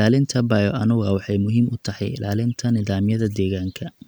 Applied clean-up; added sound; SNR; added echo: none; none; none; none.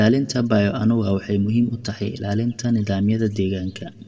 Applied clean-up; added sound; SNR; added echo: none; none; none; reverberation time 1.8 s.